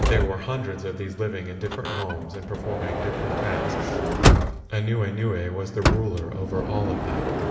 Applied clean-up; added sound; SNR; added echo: none; Sliding door / Motor vehicle (road); -3 dB; reverberation time 2.3 s.